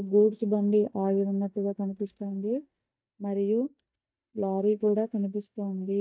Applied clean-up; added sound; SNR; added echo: neural mask model DeepFilterNet 3.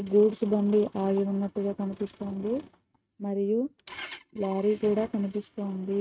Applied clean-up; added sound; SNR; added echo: neural mask model RNNoise.